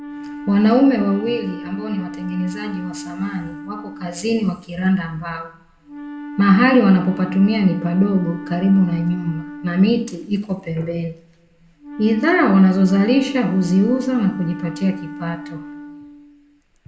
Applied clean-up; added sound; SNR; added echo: none; Wind instrument, woodwind instrument; 13 dB; reverberation time 1.2 s.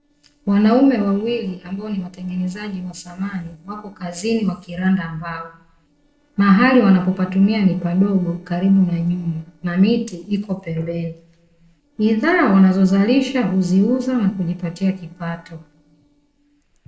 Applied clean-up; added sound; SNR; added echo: neural separator model SepFormer DNS4.